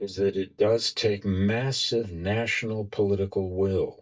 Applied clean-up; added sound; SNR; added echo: neural mask model DeepFilterNet 3.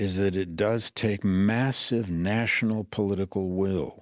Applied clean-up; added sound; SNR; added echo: none; none; none; none.